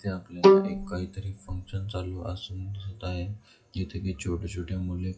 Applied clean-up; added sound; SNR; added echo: classical method WPE with log-MMSE.